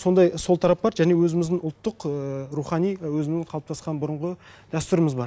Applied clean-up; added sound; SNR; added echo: none; none; none; none.